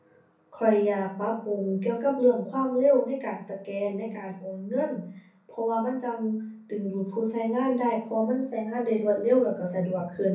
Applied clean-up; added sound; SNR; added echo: none; none; none; reverberation time 0.6 s.